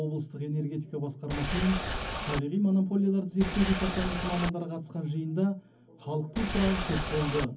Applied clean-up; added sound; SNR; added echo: none; Boat, Water vehicle; 3 dB; reverberation time 0.3 s.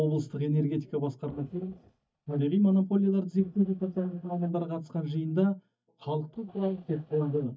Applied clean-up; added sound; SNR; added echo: neural mask model DeepFilterNet 3.